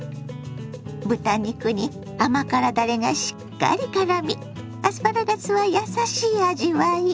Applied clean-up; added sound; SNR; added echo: none; none; none; none.